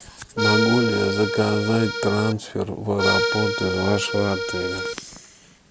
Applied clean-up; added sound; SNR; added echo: none; Accordion; 1 dB; none.